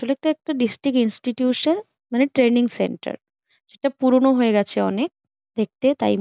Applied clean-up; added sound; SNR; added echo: none; none; none; none.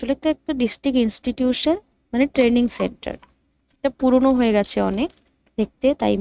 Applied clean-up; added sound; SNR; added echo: neural mask model RNNoise.